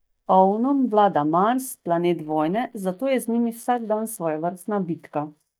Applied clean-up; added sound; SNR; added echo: neural mask model DeepFilterNet 3.